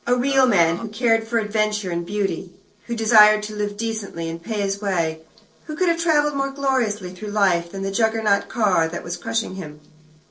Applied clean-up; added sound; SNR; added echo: neural separator model SepFormer DNS4.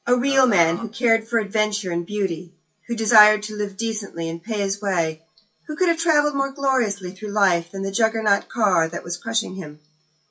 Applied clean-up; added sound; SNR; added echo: classical method WPE with log-MMSE.